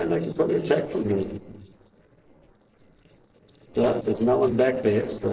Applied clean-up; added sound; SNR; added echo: neural separator model SepFormer DNS4.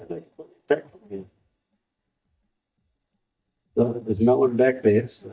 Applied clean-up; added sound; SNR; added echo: neural mask model DeepFilterNet 3.